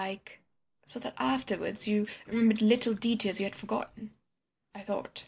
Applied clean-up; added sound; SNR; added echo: neural mask model Resemble Enhance denoiser.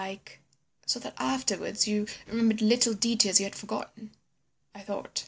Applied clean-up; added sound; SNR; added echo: none; none; none; none.